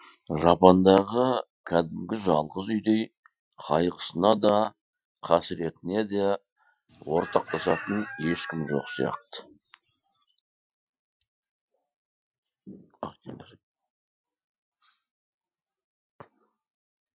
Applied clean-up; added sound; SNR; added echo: classical method Wiener filter.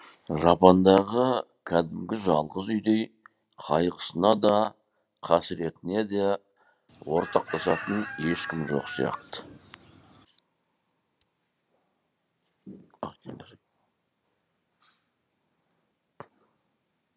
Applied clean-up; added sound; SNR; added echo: none; Chicken, rooster; 12 dB; none.